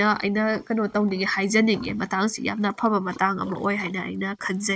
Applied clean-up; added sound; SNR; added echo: neural mask model Resemble Enhance denoiser.